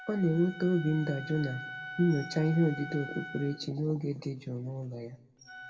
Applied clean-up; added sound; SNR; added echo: none; Wind instrument, woodwind instrument; 14 dB; reverberation time 1.0 s.